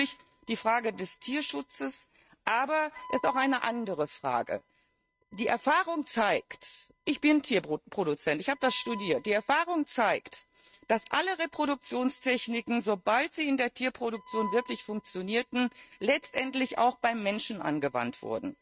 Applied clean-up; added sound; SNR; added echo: neural mask model RNNoise.